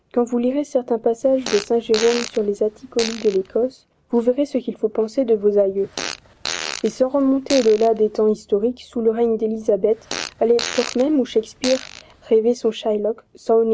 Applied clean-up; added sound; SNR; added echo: none; Fart; 12 dB; none.